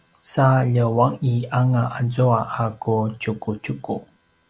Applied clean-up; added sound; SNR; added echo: none; none; none; none.